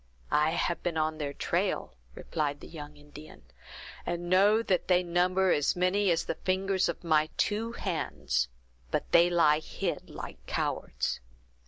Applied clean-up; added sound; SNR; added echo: none; none; none; none.